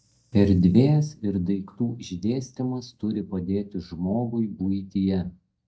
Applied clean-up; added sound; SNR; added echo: neural mask model DeepFilterNet 3.